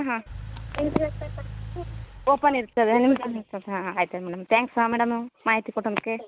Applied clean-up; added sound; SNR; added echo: none; Engine / Car; 13 dB; none.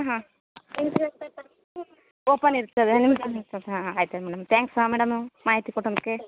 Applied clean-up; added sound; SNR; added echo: none; none; none; none.